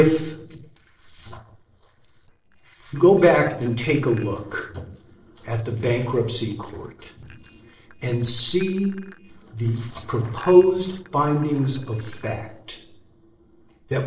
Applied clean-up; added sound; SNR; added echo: neural separator model SepFormer DNS4.